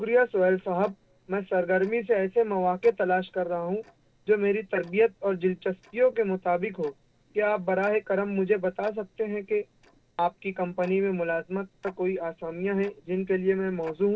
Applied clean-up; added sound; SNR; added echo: neural separator model SepFormer DNS4.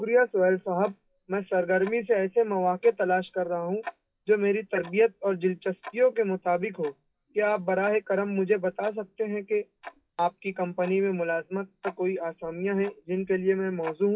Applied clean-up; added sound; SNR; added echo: classical method WPE with log-MMSE.